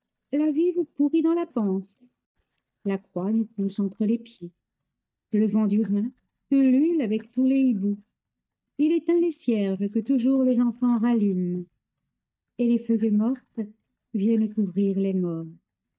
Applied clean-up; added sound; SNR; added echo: neural mask model DeepFilterNet 3.